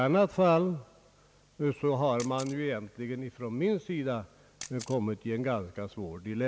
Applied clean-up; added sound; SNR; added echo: none; Camera; 19 dB; none.